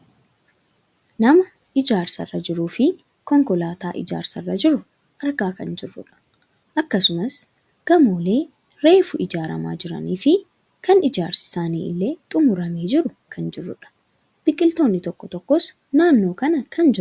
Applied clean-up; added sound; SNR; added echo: none; none; none; none.